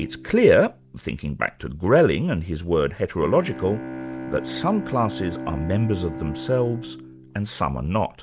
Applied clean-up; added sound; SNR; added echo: none; Bowed string instrument; 13 dB; none.